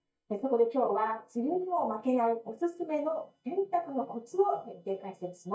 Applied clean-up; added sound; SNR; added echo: neural mask model DeepFilterNet 3.